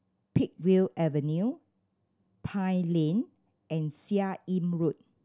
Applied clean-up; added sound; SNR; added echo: none; none; none; none.